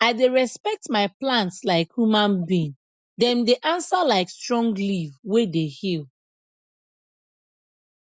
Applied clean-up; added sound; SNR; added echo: none; none; none; none.